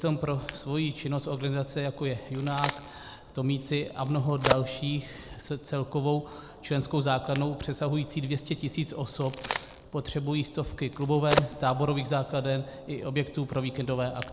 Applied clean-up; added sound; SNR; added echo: none; Crack; 9 dB; none.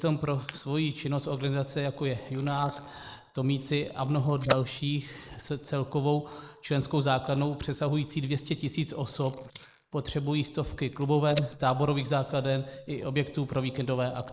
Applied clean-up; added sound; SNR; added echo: neural mask model Resemble Enhance denoiser.